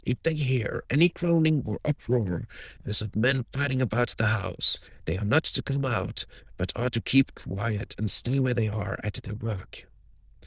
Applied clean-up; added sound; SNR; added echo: neural diffusion model UNIVERSE++.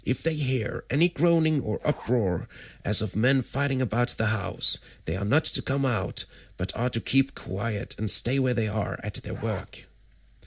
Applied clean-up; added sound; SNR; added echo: none; Zipper (clothing); 19 dB; none.